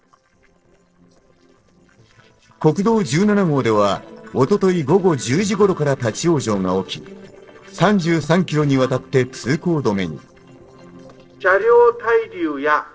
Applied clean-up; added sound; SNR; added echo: neural separator model SepFormer DNS4.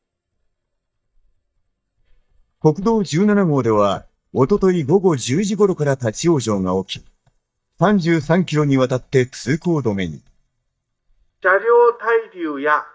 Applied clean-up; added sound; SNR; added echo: neural mask model DeepFilterNet 3.